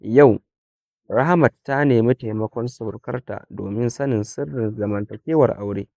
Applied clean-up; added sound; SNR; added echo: neural mask model Resemble Enhance denoiser.